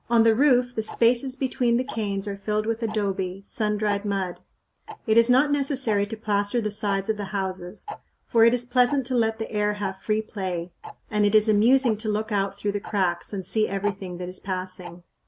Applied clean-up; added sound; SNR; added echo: none; Tick-tock; 19 dB; none.